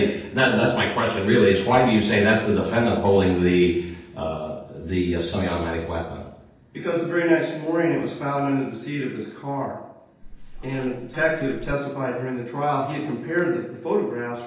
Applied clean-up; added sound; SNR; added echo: neural separator model SepFormer DNS4.